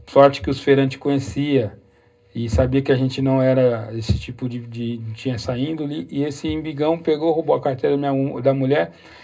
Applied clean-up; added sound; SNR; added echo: none; none; none; reverberation time 0.2 s.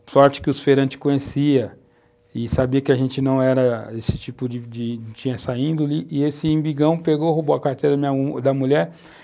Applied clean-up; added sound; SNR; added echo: none; none; none; none.